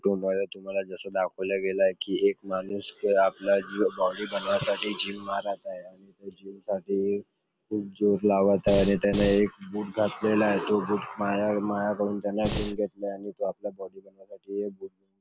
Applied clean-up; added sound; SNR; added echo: none; Breathing; 4 dB; none.